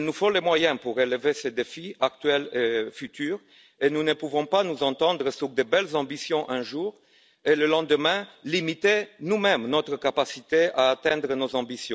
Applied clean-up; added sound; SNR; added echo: none; none; none; none.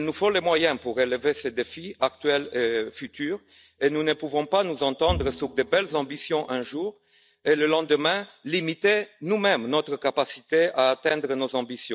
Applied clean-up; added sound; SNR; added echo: neural mask model DeepFilterNet 3.